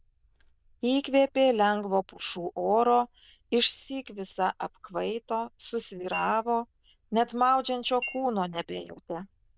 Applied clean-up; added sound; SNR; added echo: neural diffusion model UNIVERSE++.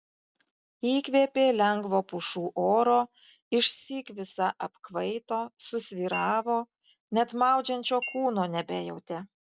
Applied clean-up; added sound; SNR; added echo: none; Chink, clink; 15 dB; none.